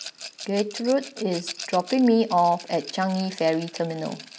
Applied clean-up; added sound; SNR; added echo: none; Rattle; 15 dB; none.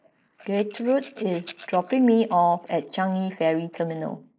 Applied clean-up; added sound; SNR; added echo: neural mask model Resemble Enhance denoiser.